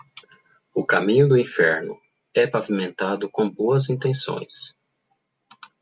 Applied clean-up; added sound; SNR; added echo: none; none; none; none.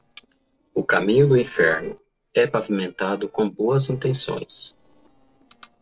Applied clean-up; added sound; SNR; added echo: neural separator model SepFormer DNS4.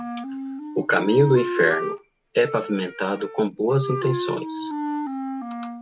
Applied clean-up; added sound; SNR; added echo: none; Wind instrument, woodwind instrument; 6 dB; none.